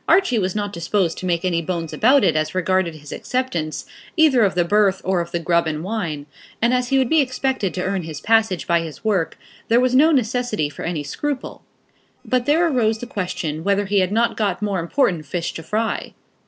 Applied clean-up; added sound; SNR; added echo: neural separator model SepFormer DNS4.